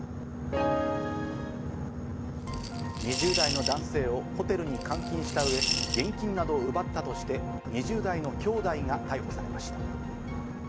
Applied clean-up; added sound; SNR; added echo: none; Coin (dropping) / Glass + Boat, Water vehicle; 2 dB; none.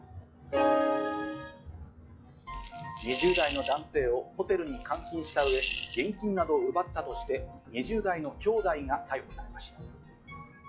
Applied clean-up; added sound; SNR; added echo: classical method log-MMSE.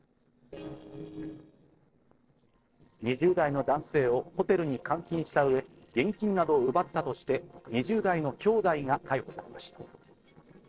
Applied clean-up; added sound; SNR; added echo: neural separator model SepFormer DNS4.